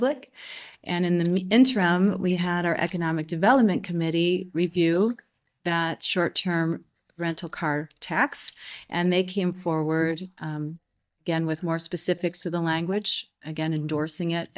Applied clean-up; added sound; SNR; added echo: neural mask model DeepFilterNet 3.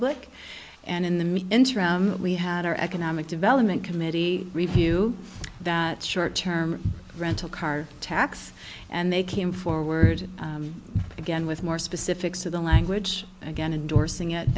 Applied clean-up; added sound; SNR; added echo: none; none; none; none.